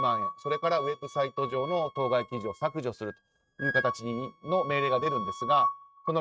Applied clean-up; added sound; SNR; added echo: neural mask model RNNoise.